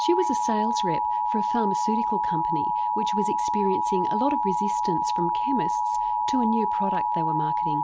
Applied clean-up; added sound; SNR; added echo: none; Alarm; -4 dB; none.